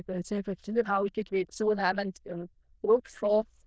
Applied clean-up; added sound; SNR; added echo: neural diffusion model UNIVERSE++.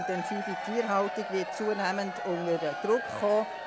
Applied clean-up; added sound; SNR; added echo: none; Crowd / Cheering; 6 dB; none.